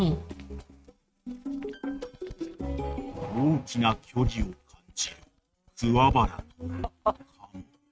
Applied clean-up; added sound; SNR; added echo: neural mask model RNNoise.